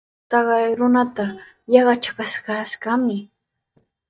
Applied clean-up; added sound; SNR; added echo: neural mask model DeepFilterNet 3.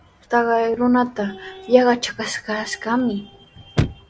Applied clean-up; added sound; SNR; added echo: none; Chirp, tweet / Slam / Car; 11 dB; none.